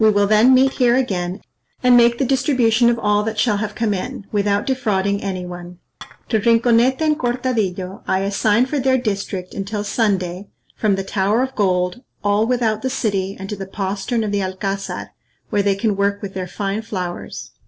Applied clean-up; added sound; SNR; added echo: neural separator model SepFormer DNS4.